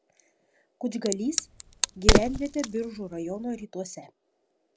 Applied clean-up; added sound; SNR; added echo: none; Crack; -3 dB; none.